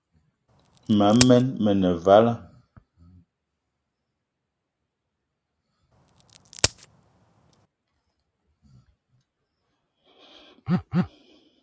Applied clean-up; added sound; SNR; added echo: none; Crack; 7 dB; none.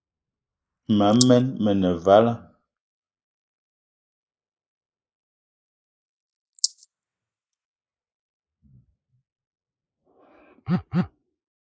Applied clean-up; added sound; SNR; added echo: neural mask model Resemble Enhance denoiser.